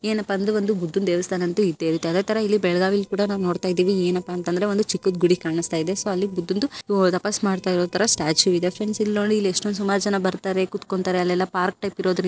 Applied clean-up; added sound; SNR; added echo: neural separator model SepFormer DNS4.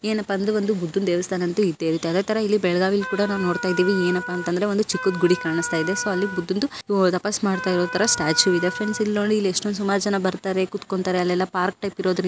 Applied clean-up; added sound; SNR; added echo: none; Wind instrument, woodwind instrument; 10 dB; none.